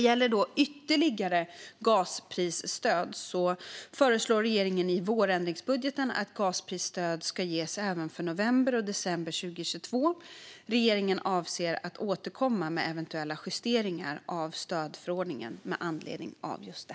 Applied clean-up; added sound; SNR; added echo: none; none; none; none.